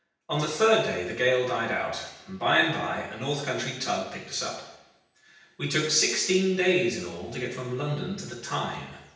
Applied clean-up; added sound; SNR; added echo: none; none; none; reverberation time 0.9 s.